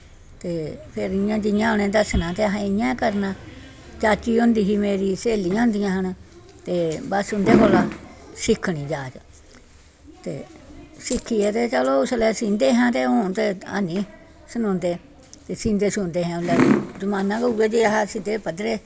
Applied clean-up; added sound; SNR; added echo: none; Coin (dropping); 20 dB; none.